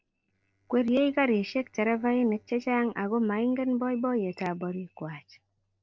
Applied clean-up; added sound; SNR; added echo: neural separator model SepFormer DNS4.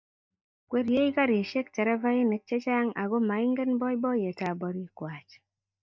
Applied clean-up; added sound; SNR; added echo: neural mask model DeepFilterNet 3.